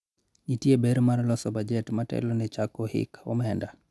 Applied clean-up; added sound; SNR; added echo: none; none; none; none.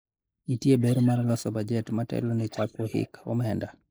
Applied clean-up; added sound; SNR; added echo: neural mask model Resemble Enhance denoiser.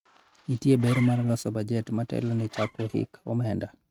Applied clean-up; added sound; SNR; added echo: neural mask model RNNoise.